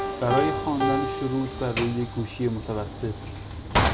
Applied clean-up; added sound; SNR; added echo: none; Piano + Sliding door / Train; 0 dB; none.